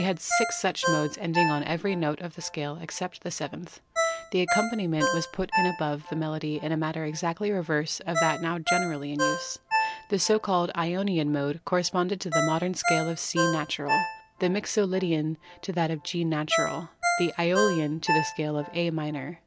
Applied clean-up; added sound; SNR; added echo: none; Ringtone; 3 dB; none.